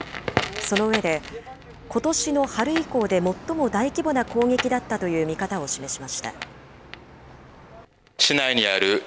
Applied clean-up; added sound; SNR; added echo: none; Crackle; 11 dB; none.